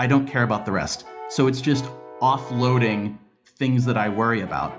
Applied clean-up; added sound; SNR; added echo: none; Brass instrument; 16 dB; reverberation time 0.4 s.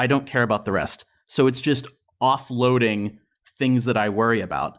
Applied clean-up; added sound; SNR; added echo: none; none; none; none.